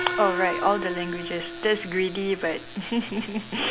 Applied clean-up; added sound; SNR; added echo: none; Gong; 7 dB; none.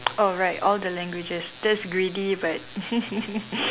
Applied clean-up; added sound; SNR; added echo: none; none; none; none.